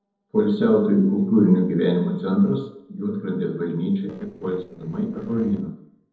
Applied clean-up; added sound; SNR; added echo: neural separator model SepFormer DNS4.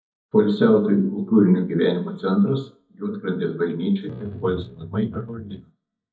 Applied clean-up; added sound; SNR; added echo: neural mask model DeepFilterNet 3.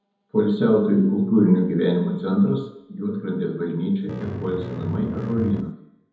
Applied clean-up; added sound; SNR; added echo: none; Bass guitar; 9 dB; reverberation time 1.0 s.